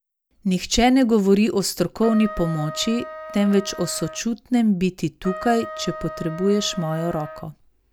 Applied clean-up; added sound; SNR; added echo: none; Trumpet; 14 dB; none.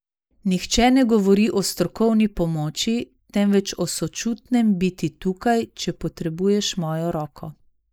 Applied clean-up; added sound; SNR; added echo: neural mask model Resemble Enhance denoiser.